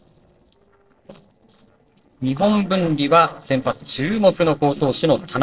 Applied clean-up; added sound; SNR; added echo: neural separator model SepFormer DNS4.